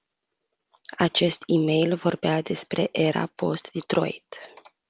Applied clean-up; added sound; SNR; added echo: none; none; none; none.